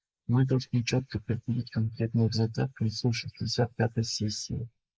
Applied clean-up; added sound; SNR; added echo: neural mask model Resemble Enhance denoiser.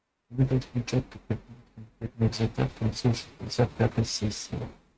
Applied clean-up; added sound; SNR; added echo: neural mask model RNNoise.